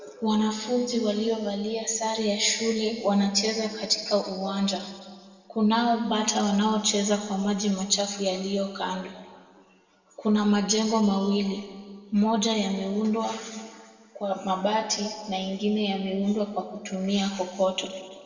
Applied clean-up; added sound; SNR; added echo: none; none; none; reverberation time 1.5 s.